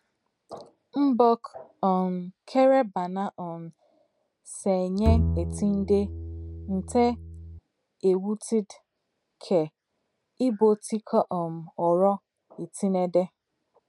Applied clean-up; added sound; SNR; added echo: none; Bowed string instrument; 2 dB; none.